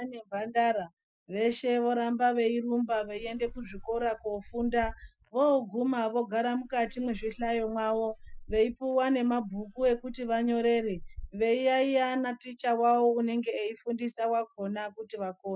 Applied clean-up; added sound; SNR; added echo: classical method Wiener filter.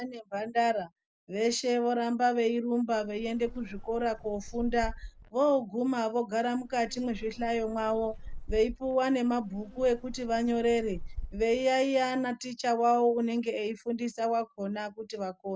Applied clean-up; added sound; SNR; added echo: none; Insect; 12 dB; none.